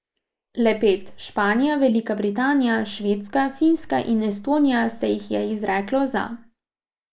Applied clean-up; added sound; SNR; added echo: neural mask model Resemble Enhance denoiser.